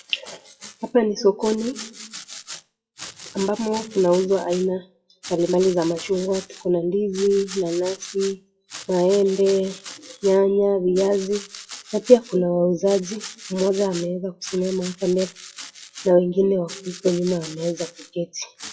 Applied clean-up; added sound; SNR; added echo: classical method WPE with log-MMSE.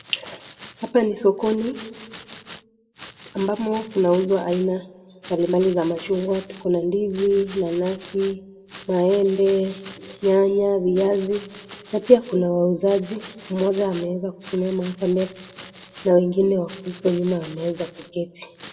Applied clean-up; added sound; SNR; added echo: none; Domestic sounds, home sounds; 16 dB; reverberation time 1.0 s.